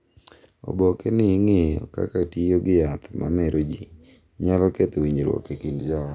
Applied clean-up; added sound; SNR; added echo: none; none; none; none.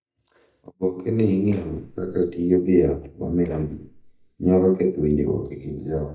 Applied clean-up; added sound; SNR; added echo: neural mask model DeepFilterNet 3.